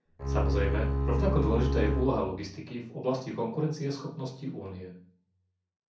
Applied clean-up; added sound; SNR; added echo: none; Bowed string instrument; -4 dB; reverberation time 0.6 s.